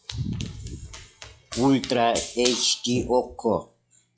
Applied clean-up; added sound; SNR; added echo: classical method log-MMSE.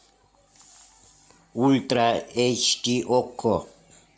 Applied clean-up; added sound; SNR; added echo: none; none; none; none.